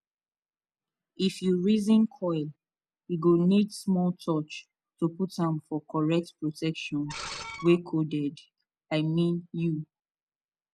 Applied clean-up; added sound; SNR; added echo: none; Screech; 12 dB; none.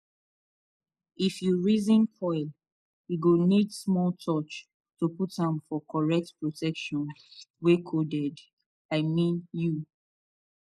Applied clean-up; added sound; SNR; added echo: neural mask model Resemble Enhance denoiser.